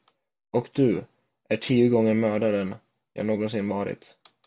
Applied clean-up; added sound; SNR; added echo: none; none; none; none.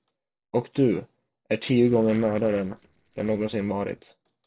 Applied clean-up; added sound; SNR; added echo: neural separator model SepFormer DNS4.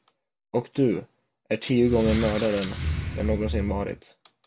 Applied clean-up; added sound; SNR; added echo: none; Squeak; 4 dB; none.